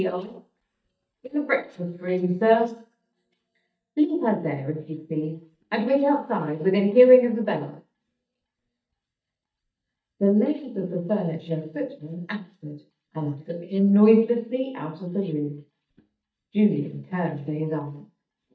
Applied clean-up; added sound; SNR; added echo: neural mask model DeepFilterNet 3.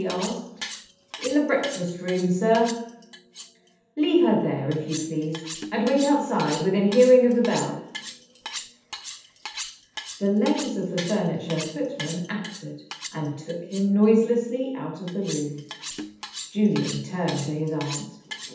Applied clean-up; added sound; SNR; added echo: none; Cutlery, silverware; 14 dB; reverberation time 0.8 s.